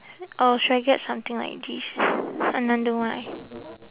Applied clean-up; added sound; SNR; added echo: none; none; none; none.